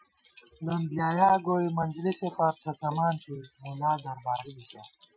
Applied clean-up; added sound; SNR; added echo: classical method Wiener filter.